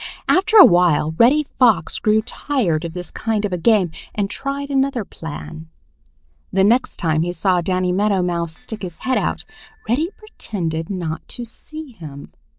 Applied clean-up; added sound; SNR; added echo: neural separator model SepFormer DNS4.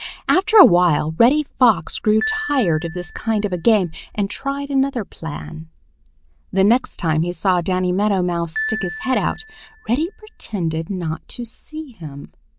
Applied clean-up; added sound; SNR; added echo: none; Piano; 16 dB; none.